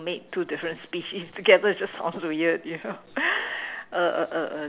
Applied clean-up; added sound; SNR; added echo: none; none; none; none.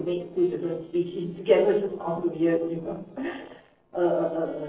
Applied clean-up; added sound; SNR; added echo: neural separator model SepFormer DNS4.